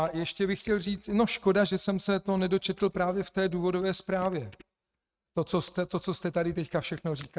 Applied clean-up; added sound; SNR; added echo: neural mask model RNNoise.